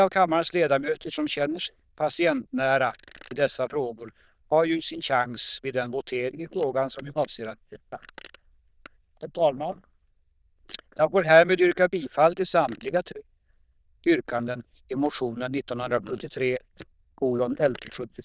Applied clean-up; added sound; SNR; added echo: neural diffusion model UNIVERSE++.